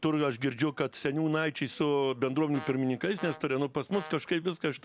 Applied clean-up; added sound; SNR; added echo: none; Brass instrument; 16 dB; none.